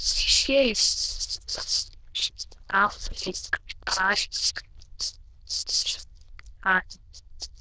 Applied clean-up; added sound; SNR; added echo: neural diffusion model UNIVERSE++.